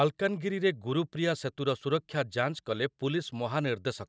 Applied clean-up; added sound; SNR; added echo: none; none; none; none.